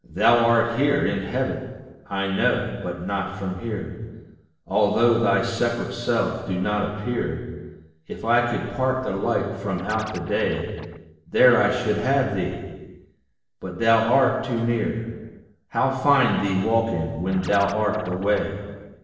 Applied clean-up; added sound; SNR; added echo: neural separator model SepFormer DNS4.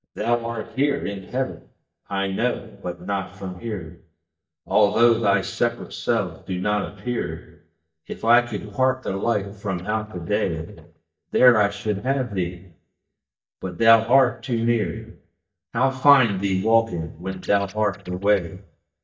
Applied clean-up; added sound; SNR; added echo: neural mask model DeepFilterNet 3.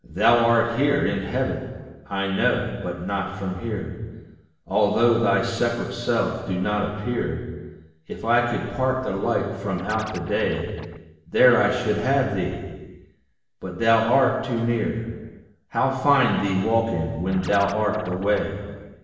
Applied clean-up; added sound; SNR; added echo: none; Scratching (performance technique); 16 dB; reverberation time 1.2 s.